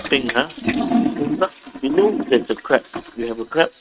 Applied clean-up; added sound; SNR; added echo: neural mask model RNNoise.